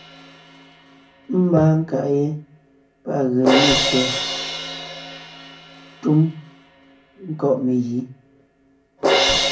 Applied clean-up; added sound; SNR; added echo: none; Crash cymbal; 3 dB; reverberation time 0.4 s.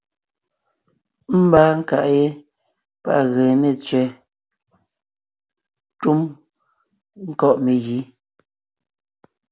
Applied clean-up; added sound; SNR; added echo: none; none; none; none.